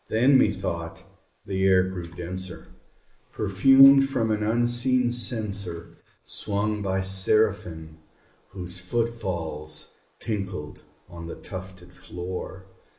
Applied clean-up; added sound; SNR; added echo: neural mask model Resemble Enhance denoiser.